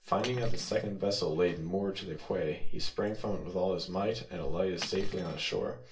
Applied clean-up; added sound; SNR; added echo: none; Cutlery, silverware; 12 dB; reverberation time 0.3 s.